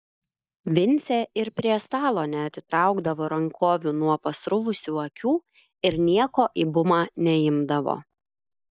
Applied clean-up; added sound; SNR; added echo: neural mask model DeepFilterNet 3.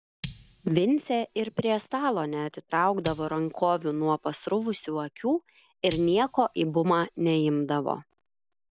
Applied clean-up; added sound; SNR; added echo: none; Glockenspiel; -1 dB; none.